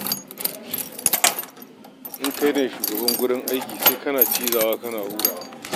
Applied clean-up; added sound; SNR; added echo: none; Keys jangling; -2 dB; none.